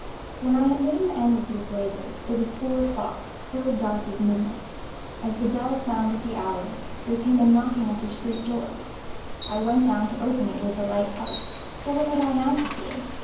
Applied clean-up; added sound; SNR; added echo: none; Bicycle; 10 dB; reverberation time 0.9 s.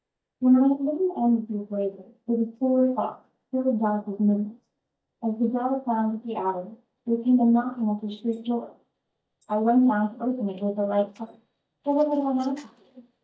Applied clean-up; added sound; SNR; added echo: neural mask model DeepFilterNet 3.